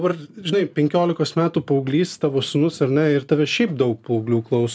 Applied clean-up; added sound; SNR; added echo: none; none; none; none.